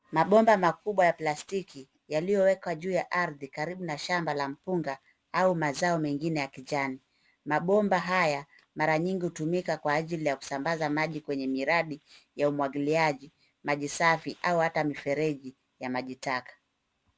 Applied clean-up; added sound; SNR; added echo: none; none; none; none.